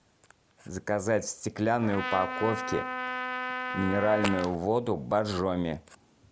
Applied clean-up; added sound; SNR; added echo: none; Trumpet + Fart; 4 dB; none.